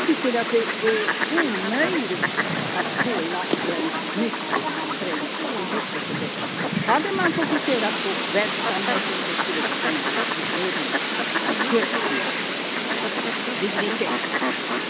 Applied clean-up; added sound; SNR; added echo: none; Fowl; -3 dB; none.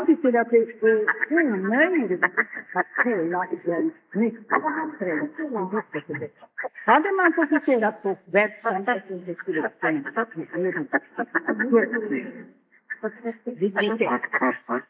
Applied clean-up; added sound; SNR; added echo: neural mask model Resemble Enhance denoiser.